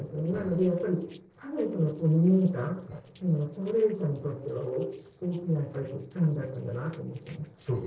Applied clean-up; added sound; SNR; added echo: neural separator model SepFormer DNS4.